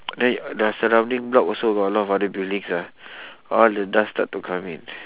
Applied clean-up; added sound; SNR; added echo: none; none; none; none.